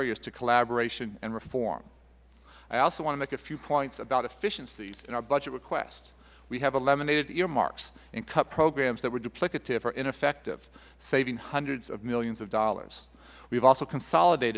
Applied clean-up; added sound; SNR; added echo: none; none; none; none.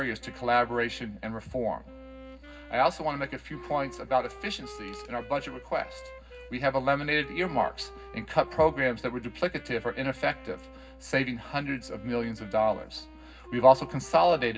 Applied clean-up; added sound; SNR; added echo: none; Wind instrument, woodwind instrument; 19 dB; reverberation time 0.4 s.